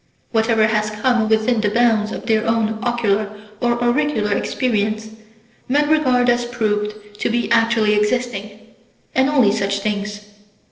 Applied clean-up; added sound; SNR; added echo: neural separator model SepFormer DNS4.